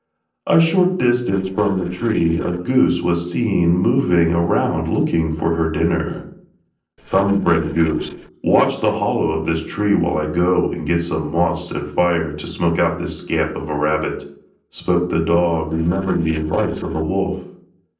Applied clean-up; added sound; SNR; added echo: neural separator model SepFormer DNS4.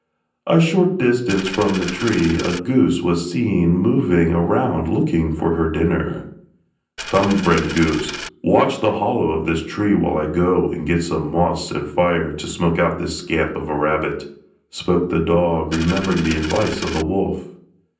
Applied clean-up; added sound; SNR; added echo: none; Coin (dropping); 11 dB; reverberation time 0.6 s.